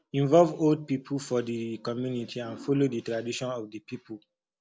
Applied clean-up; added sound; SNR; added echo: none; none; none; none.